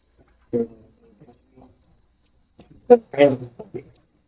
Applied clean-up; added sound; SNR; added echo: neural mask model DeepFilterNet 3.